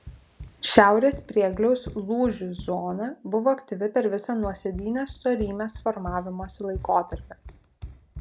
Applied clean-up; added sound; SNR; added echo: none; Run; 17 dB; none.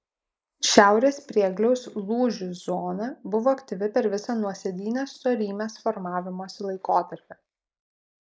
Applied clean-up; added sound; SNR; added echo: neural mask model Resemble Enhance denoiser.